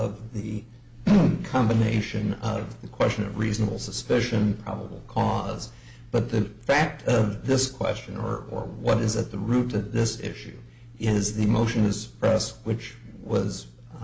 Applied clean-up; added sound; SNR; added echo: none; none; none; none.